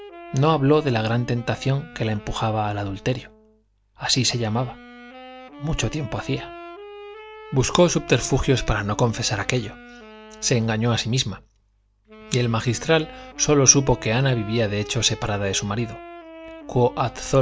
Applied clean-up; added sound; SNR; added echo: none; Wind instrument, woodwind instrument; 18 dB; none.